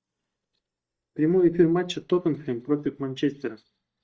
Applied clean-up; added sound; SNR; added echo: neural mask model DeepFilterNet 3.